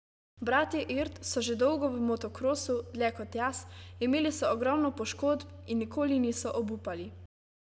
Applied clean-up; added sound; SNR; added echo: none; none; none; none.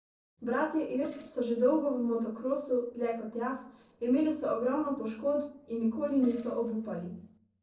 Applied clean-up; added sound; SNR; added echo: neural separator model SepFormer DNS4.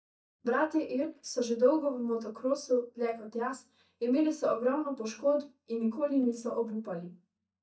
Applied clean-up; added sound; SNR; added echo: neural mask model DeepFilterNet 3.